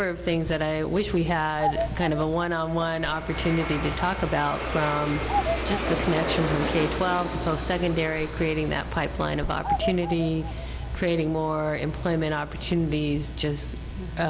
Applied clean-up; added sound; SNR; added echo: none; Bird vocalization, bird call, bird song + Aircraft; 7 dB; none.